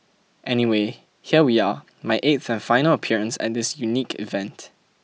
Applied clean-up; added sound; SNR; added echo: none; none; none; none.